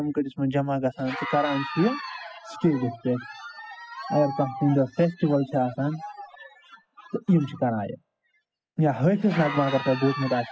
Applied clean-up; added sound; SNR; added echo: classical method spectral subtraction.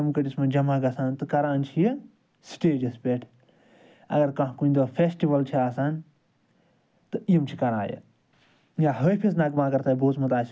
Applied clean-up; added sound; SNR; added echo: none; none; none; none.